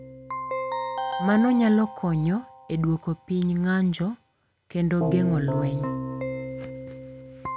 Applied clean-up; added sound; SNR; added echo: none; Keyboard (musical); 7 dB; none.